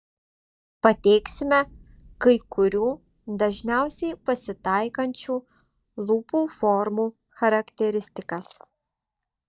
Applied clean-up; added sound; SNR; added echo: neural mask model DeepFilterNet 3.